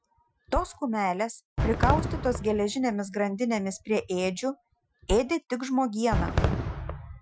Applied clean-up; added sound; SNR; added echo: classical method Wiener filter.